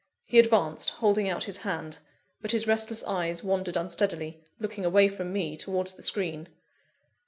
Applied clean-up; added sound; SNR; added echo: none; none; none; none.